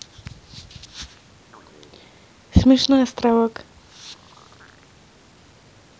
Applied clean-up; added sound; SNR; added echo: none; none; none; none.